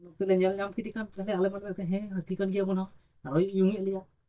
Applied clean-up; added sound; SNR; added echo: neural mask model DeepFilterNet 3.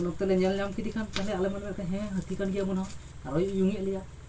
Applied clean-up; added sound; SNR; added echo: none; Idling / Car; 14 dB; reverberation time 0.2 s.